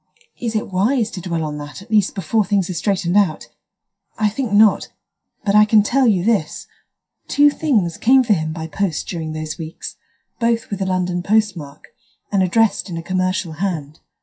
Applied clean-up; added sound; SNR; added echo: classical method WPE with log-MMSE.